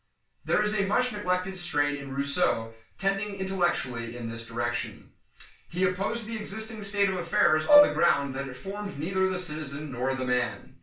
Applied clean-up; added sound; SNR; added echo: none; Brass instrument; -3 dB; reverberation time 0.3 s.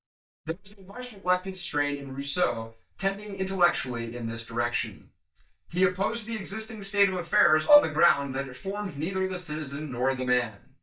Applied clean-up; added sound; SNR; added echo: neural mask model DeepFilterNet 3.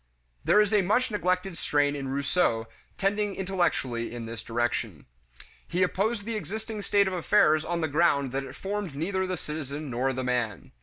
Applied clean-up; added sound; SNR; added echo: none; none; none; none.